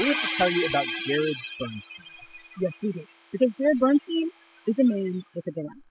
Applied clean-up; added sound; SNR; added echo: classical method spectral subtraction.